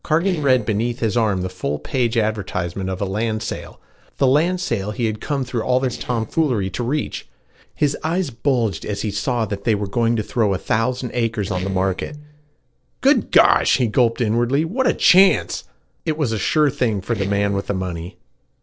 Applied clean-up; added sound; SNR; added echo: neural separator model SepFormer DNS4.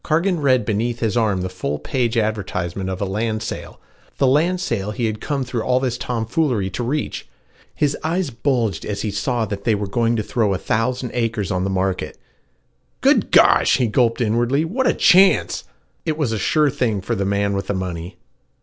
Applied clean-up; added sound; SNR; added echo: none; none; none; none.